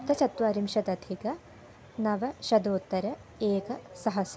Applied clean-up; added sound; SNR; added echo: none; none; none; none.